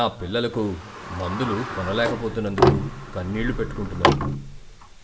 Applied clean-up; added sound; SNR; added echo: none; Sliding door; -1 dB; reverberation time 1.1 s.